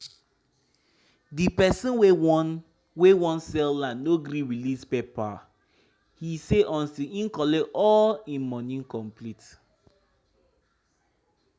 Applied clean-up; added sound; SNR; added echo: none; none; none; none.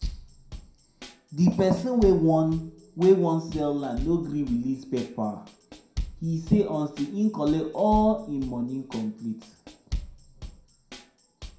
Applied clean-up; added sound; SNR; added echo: none; Drum kit; 13 dB; reverberation time 0.5 s.